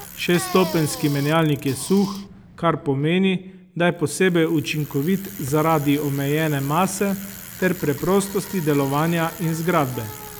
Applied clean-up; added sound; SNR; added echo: none; Bicycle; 15 dB; none.